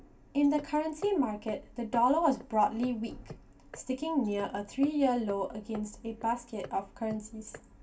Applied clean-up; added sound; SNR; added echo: none; Hammer; 20 dB; reverberation time 0.2 s.